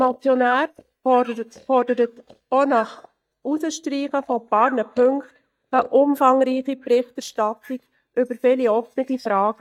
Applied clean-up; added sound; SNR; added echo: neural mask model DeepFilterNet 3.